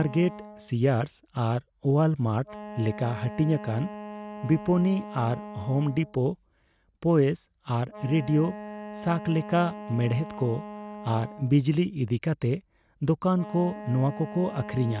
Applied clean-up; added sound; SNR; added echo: none; Wind instrument, woodwind instrument; 14 dB; none.